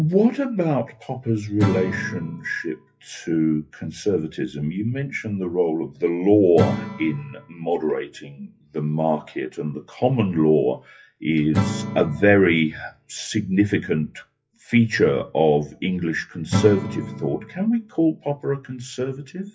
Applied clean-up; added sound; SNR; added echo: classical method WPE with log-MMSE.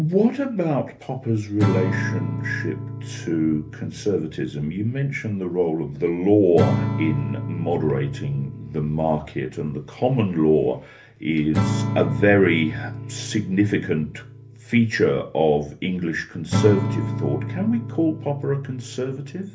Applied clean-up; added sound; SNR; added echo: none; Acoustic guitar / Strum; 6 dB; reverberation time 0.3 s.